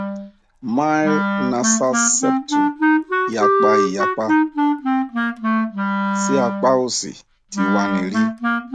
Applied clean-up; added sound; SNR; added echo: none; Wind instrument, woodwind instrument; -3 dB; none.